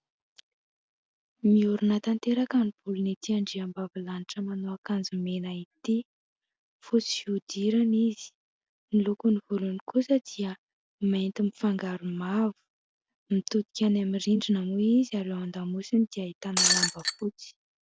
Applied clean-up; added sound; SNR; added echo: none; Shatter; -3 dB; none.